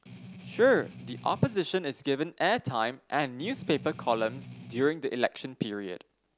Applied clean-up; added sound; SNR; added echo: none; Strum; 15 dB; none.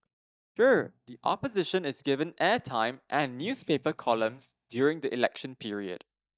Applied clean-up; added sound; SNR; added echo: neural mask model DeepFilterNet 3.